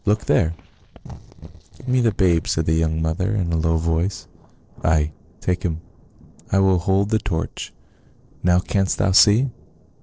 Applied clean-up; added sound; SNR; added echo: neural separator model SepFormer DNS4.